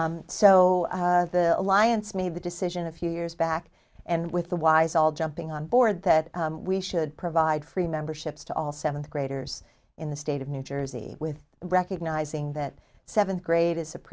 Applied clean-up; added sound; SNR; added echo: none; none; none; none.